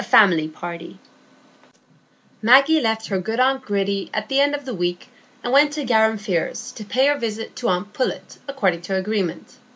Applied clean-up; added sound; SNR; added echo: none; none; none; none.